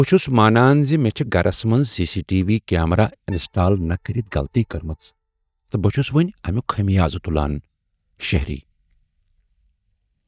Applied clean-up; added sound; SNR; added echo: neural mask model DeepFilterNet 3.